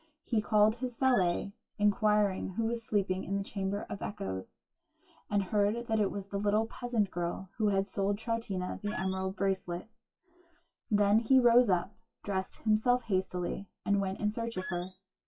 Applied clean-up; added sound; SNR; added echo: classical method WPE with log-MMSE.